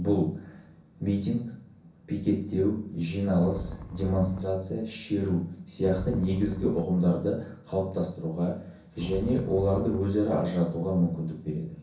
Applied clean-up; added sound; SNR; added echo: none; Wind; 11 dB; reverberation time 0.6 s.